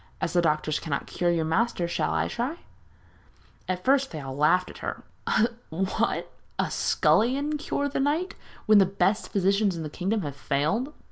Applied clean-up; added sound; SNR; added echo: none; none; none; none.